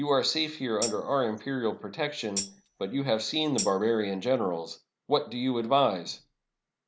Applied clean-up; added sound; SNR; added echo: none; Tambourine; 10 dB; none.